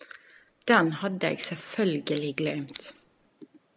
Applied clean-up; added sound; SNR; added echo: none; Scissors; 16 dB; none.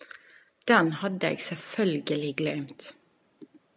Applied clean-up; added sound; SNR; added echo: none; none; none; none.